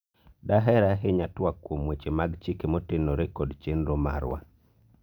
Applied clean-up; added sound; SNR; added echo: none; none; none; none.